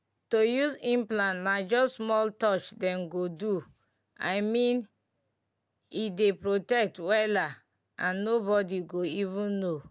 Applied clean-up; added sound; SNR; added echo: none; none; none; none.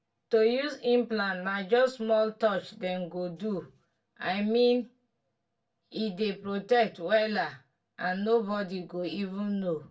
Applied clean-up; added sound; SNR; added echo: none; none; none; reverberation time 0.2 s.